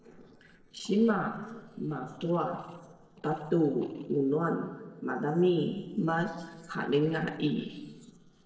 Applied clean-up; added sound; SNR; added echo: neural separator model SepFormer DNS4.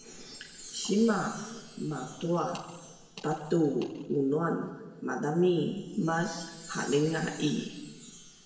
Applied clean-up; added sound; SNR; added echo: none; Chime; 19 dB; reverberation time 1.3 s.